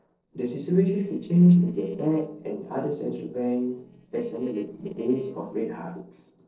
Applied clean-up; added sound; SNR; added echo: neural separator model SepFormer DNS4.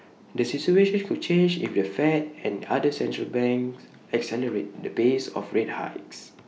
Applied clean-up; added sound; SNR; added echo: none; none; none; none.